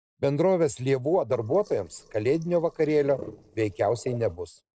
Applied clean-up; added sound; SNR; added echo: neural separator model SepFormer DNS4.